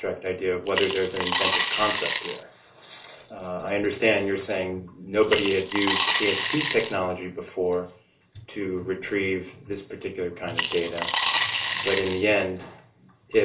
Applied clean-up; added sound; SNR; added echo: none; Coin (dropping) / Glass; 1 dB; reverberation time 0.2 s.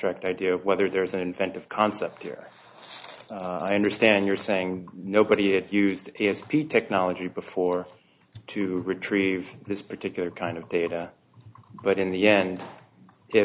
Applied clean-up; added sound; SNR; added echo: none; none; none; none.